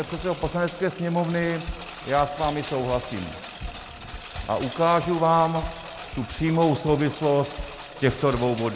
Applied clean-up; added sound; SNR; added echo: none; Drum kit + Engine; 13 dB; none.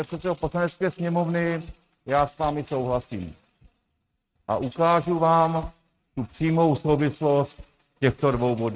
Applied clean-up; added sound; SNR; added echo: neural mask model RNNoise.